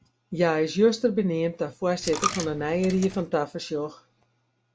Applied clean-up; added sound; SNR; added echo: none; Coin (dropping); 11 dB; none.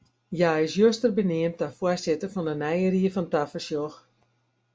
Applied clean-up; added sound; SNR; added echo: none; none; none; none.